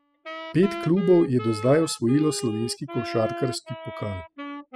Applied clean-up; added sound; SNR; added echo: classical method spectral subtraction.